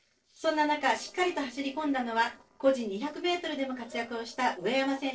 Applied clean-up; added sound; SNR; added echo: neural separator model SepFormer DNS4.